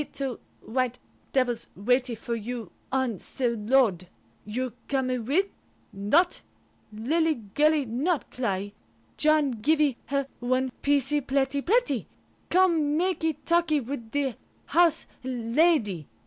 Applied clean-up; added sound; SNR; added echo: none; none; none; none.